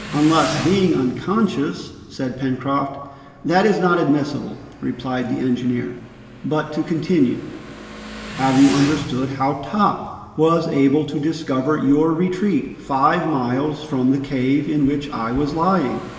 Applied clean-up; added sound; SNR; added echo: none; Motorcycle; 16 dB; reverberation time 3.0 s.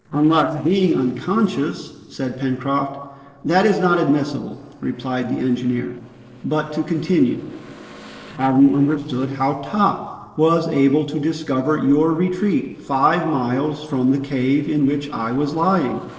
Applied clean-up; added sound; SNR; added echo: neural separator model SepFormer DNS4.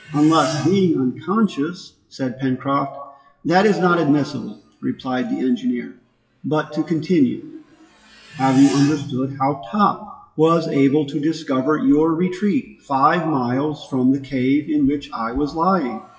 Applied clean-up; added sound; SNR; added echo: classical method WPE with log-MMSE.